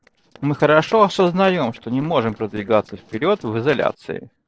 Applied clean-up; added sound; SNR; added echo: neural separator model SepFormer DNS4.